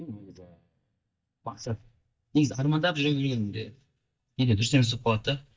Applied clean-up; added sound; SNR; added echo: neural mask model DeepFilterNet 3.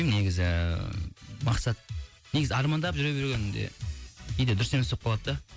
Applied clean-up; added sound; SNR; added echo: none; none; none; none.